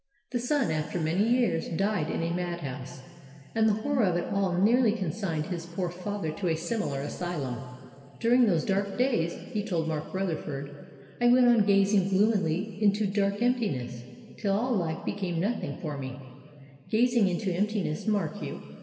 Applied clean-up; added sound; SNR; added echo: none; none; none; reverberation time 2.4 s.